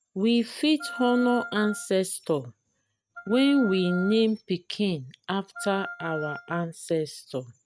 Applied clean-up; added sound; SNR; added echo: neural mask model RNNoise.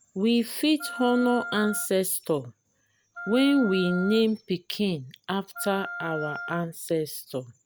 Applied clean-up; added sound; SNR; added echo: none; Wind instrument, woodwind instrument; 12 dB; none.